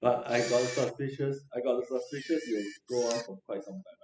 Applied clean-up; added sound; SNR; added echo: classical method spectral subtraction.